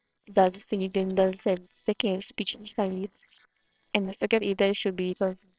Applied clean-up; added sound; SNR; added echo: neural separator model SepFormer WHAMR!.